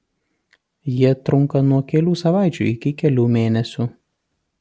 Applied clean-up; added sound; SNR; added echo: none; none; none; none.